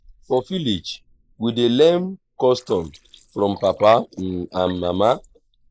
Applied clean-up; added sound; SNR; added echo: neural mask model Resemble Enhance denoiser.